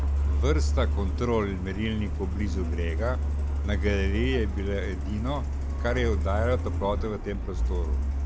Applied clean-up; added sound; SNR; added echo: none; Truck; -3 dB; none.